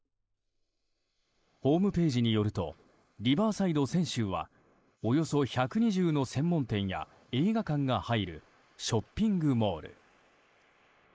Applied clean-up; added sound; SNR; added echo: neural mask model Resemble Enhance denoiser.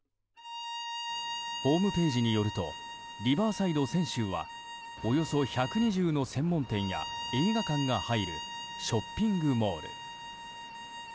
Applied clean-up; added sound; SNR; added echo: none; Bowed string instrument; 9 dB; none.